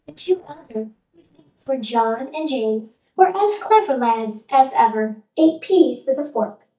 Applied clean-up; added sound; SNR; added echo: neural mask model DeepFilterNet 3.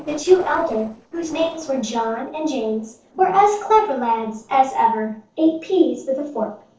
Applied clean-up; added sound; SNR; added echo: neural separator model SepFormer DNS4.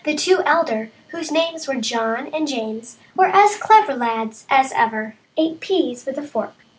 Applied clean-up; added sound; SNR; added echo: none; none; none; none.